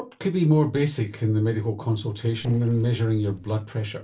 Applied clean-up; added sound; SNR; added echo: neural separator model SepFormer DNS4.